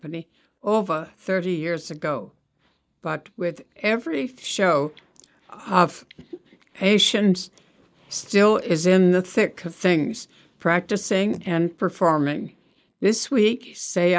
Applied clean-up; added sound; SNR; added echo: neural mask model DeepFilterNet 3.